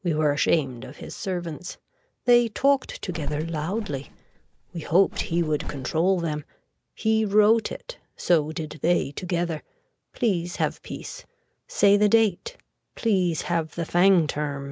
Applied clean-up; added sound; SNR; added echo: none; Bird; 8 dB; none.